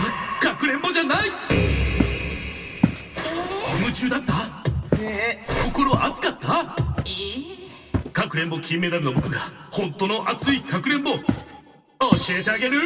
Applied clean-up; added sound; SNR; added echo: none; Walk, footsteps; 7 dB; reverberation time 1.9 s.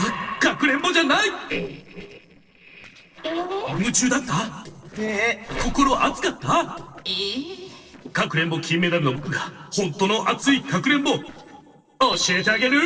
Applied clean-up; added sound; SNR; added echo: neural separator model SepFormer DNS4.